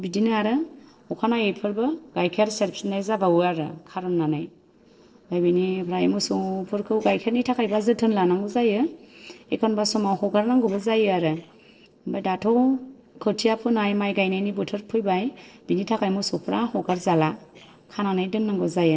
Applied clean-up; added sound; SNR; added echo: neural separator model SepFormer DNS4.